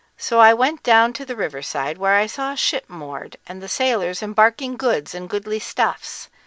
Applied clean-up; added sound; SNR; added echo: none; none; none; none.